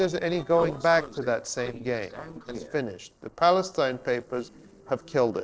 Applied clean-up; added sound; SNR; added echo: neural separator model SepFormer DNS4.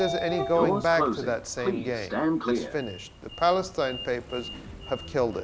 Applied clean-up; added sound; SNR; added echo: none; Sliding door; 3 dB; none.